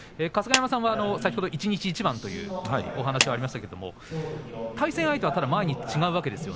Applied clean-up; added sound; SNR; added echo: none; Clapping; 4 dB; none.